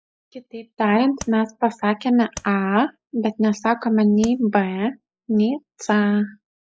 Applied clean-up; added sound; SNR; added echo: classical method log-MMSE.